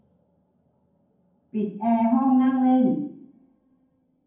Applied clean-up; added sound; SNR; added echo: none; none; none; reverberation time 0.9 s.